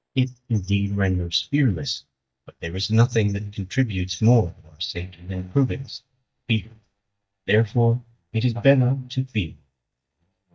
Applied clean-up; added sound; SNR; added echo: neural mask model DeepFilterNet 3.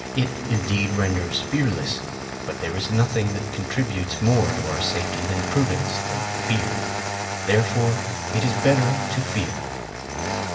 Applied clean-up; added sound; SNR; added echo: none; Engine starting; 4 dB; reverberation time 1.9 s.